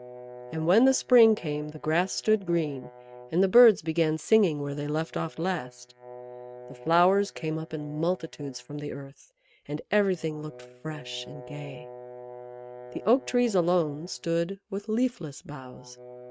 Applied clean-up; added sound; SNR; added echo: neural mask model RNNoise.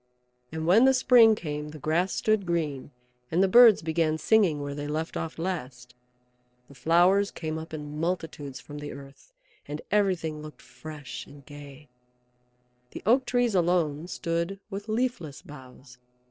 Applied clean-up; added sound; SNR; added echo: neural separator model SepFormer DNS4.